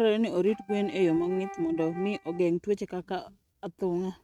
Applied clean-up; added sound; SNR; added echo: neural mask model RNNoise.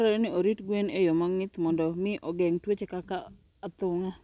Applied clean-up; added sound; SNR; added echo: none; none; none; none.